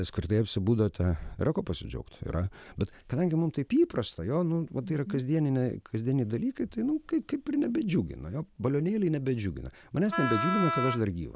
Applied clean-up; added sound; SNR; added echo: none; Wind instrument, woodwind instrument; 3 dB; none.